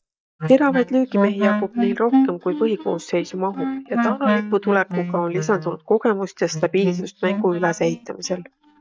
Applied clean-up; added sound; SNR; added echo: neural mask model DeepFilterNet 3.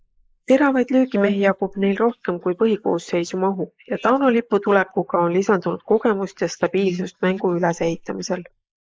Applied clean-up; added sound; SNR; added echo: neural mask model Resemble Enhance denoiser.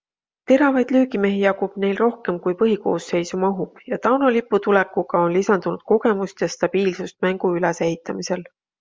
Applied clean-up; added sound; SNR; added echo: none; none; none; none.